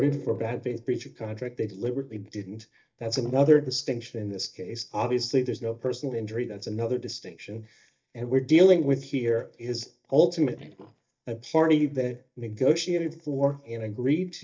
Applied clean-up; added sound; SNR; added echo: neural mask model DeepFilterNet 3.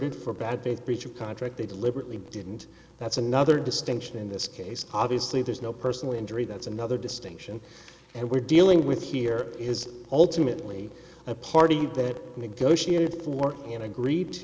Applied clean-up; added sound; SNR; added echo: none; none; none; none.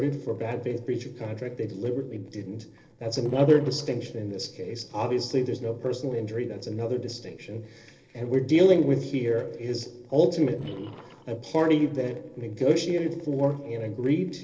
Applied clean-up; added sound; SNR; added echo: neural separator model SepFormer DNS4.